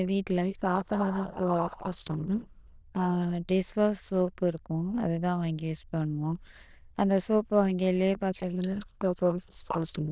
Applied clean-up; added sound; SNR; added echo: neural diffusion model UNIVERSE++.